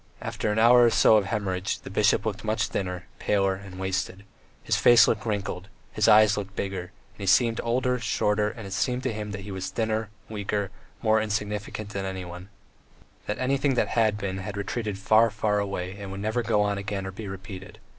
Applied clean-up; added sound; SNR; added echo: none; none; none; none.